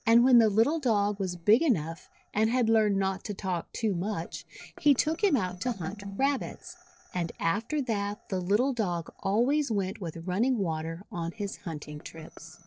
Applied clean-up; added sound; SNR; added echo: neural separator model SepFormer DNS4.